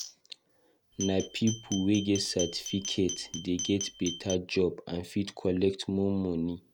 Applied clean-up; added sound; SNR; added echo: none; Glass; 9 dB; none.